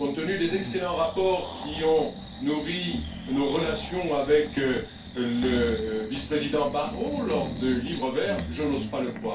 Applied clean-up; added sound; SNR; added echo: none; Breathing; 9 dB; reverberation time 0.2 s.